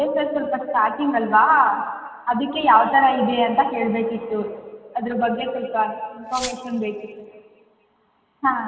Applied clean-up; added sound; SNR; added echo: none; Glass; 16 dB; reverberation time 2.0 s.